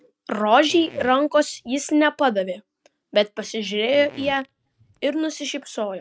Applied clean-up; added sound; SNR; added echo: neural mask model RNNoise.